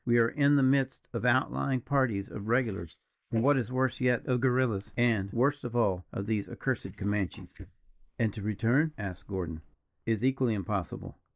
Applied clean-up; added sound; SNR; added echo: neural mask model Resemble Enhance denoiser.